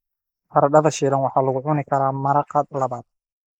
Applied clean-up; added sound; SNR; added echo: neural mask model Resemble Enhance denoiser.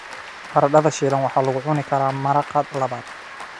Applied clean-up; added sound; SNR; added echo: none; Applause; 15 dB; none.